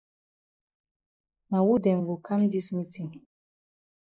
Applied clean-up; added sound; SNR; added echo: neural mask model Resemble Enhance denoiser.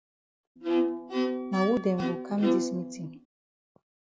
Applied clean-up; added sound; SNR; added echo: none; Bowed string instrument; -3 dB; none.